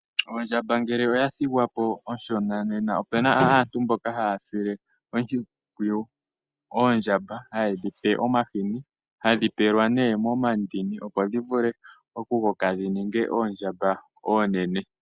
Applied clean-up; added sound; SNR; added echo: none; none; none; none.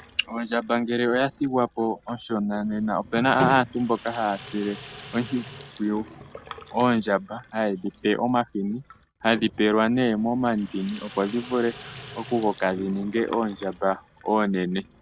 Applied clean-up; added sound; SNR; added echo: none; Sink (filling or washing); 20 dB; none.